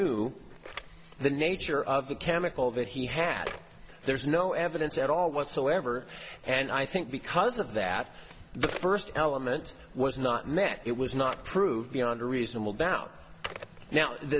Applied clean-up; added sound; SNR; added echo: none; Telephone; 18 dB; none.